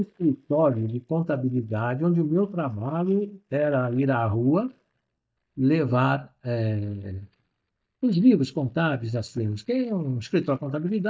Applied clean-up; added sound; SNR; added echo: neural mask model DeepFilterNet 3.